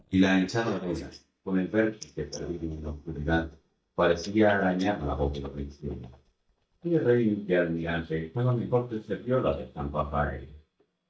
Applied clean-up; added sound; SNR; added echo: neural mask model DeepFilterNet 3.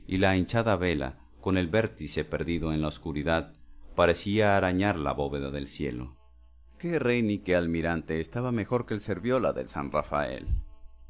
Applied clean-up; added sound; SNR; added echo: none; none; none; none.